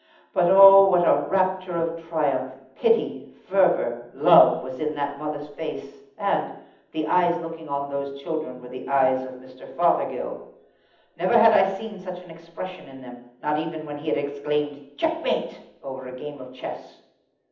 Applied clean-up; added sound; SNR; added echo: none; none; none; reverberation time 0.8 s.